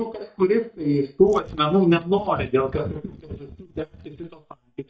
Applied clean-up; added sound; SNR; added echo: neural mask model DeepFilterNet 3.